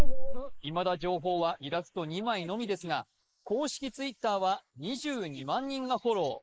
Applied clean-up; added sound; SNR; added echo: neural mask model Resemble Enhance denoiser.